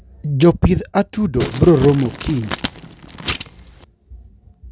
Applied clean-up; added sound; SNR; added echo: none; Crumpling, crinkling; 9 dB; none.